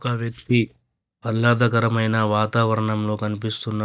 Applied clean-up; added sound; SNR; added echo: neural mask model DeepFilterNet 3.